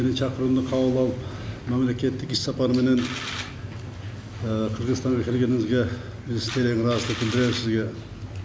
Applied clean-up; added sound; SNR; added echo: none; none; none; none.